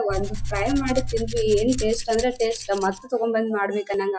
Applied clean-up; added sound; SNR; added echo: classical method log-MMSE.